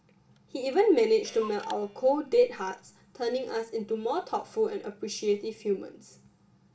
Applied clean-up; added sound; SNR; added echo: none; Clock; 20 dB; reverberation time 0.3 s.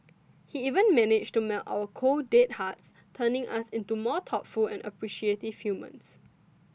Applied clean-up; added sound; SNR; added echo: none; none; none; none.